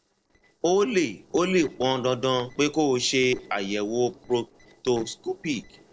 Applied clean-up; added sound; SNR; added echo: neural separator model SepFormer DNS4.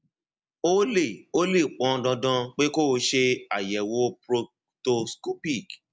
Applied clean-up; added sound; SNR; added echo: none; none; none; none.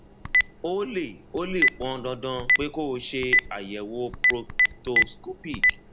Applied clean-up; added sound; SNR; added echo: none; Telephone; -5 dB; none.